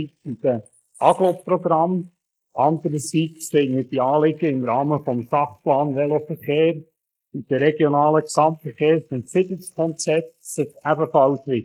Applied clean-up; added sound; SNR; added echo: neural mask model Resemble Enhance denoiser.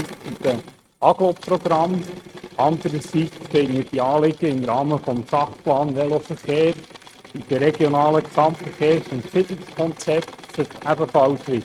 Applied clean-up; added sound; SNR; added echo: neural mask model RNNoise.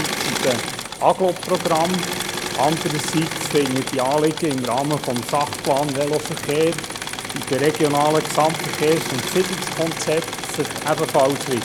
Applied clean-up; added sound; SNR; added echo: none; Engine / Mechanisms; 6 dB; none.